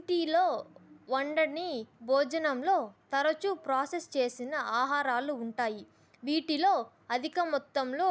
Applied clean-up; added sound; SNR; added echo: none; none; none; none.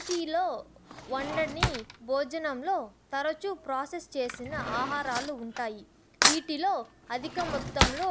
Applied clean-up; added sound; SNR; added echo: none; Cutlery, silverware / Drawer open or close; 1 dB; none.